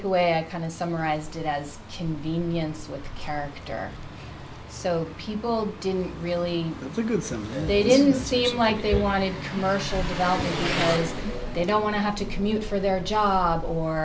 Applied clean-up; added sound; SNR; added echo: none; Keys jangling + Engine; 8 dB; none.